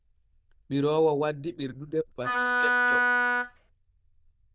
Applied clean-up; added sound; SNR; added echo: neural diffusion model UNIVERSE++.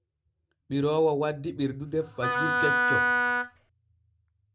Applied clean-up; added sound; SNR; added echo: none; Wind instrument, woodwind instrument; -4 dB; none.